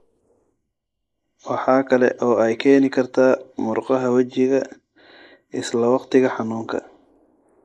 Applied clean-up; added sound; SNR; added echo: neural mask model Resemble Enhance denoiser.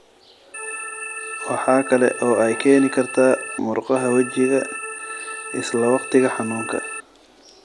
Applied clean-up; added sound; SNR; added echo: none; Organ; 10 dB; none.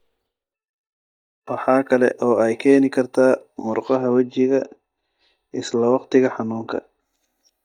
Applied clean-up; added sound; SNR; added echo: neural mask model DeepFilterNet 3.